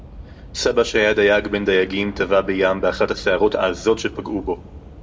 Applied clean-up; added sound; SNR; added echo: none; Subway, metro, underground / Train; 18 dB; reverberation time 1.1 s.